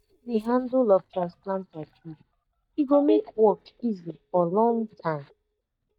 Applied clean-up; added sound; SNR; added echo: neural mask model DeepFilterNet 3.